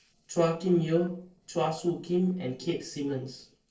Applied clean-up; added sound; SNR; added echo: neural separator model SepFormer DNS4.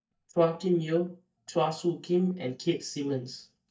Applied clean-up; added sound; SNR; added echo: neural mask model DeepFilterNet 3.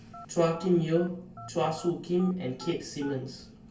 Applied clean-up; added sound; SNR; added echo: none; Telephone; 19 dB; reverberation time 0.3 s.